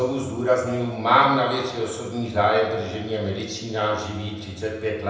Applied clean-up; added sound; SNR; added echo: none; none; none; reverberation time 0.9 s.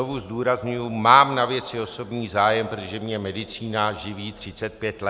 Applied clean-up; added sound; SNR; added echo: none; none; none; none.